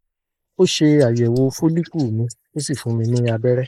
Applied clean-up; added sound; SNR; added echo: neural mask model Resemble Enhance denoiser.